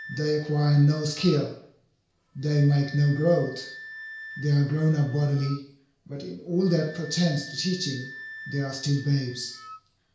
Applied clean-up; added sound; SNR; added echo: none; Wind instrument, woodwind instrument; 18 dB; reverberation time 0.5 s.